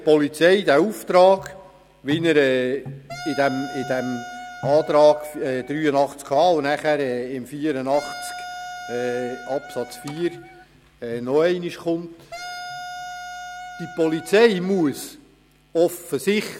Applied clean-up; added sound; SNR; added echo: none; Wind instrument, woodwind instrument; 15 dB; none.